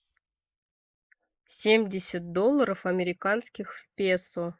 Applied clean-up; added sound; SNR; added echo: neural mask model Resemble Enhance denoiser.